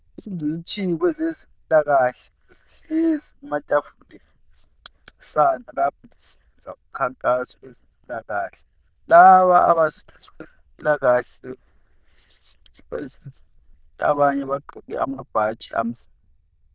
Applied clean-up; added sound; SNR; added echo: neural diffusion model UNIVERSE++.